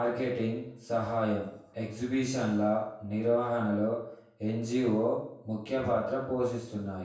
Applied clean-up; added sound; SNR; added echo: none; none; none; reverberation time 0.7 s.